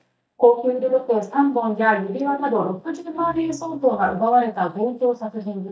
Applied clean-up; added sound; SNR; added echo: neural mask model DeepFilterNet 3.